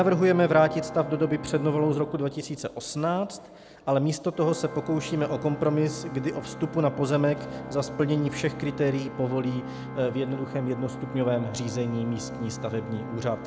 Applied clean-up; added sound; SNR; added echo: none; Organ; 11 dB; none.